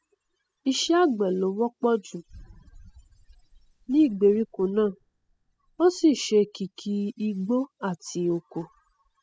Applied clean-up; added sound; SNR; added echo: classical method spectral subtraction.